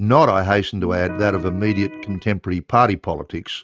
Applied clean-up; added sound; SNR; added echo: neural mask model RNNoise.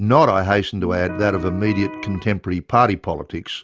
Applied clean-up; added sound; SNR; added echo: none; Brass instrument + Electric guitar; 12 dB; none.